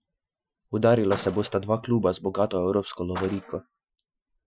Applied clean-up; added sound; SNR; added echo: classical method Wiener filter.